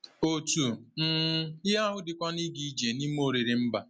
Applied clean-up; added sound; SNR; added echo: none; none; none; none.